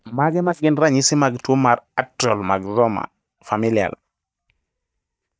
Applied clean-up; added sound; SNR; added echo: neural mask model DeepFilterNet 3.